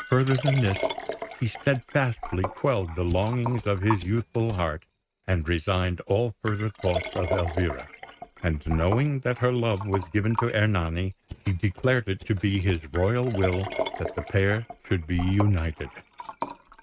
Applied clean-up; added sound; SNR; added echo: neural mask model RNNoise.